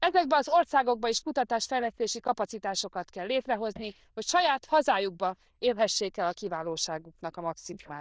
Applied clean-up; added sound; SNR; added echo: neural diffusion model UNIVERSE++.